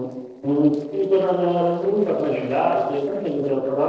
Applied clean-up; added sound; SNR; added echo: neural separator model SepFormer DNS4.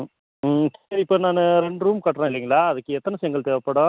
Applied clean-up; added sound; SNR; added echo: none; none; none; none.